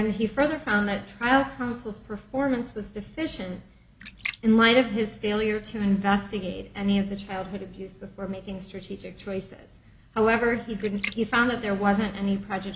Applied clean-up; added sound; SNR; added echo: none; Splash, splatter; 15 dB; none.